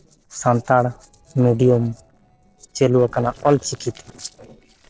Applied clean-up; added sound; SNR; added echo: neural separator model SepFormer DNS4.